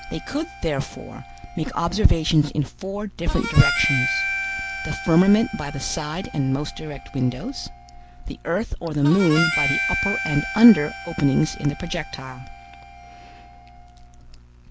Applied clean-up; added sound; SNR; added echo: none; Harmonica; 8 dB; none.